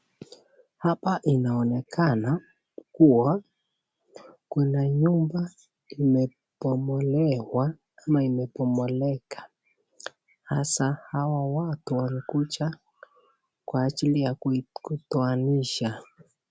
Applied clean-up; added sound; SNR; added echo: none; none; none; none.